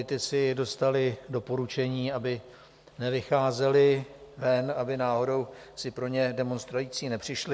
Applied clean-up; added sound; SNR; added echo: none; none; none; none.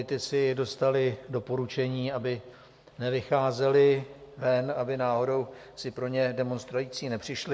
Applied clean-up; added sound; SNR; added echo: none; none; none; reverberation time 0.9 s.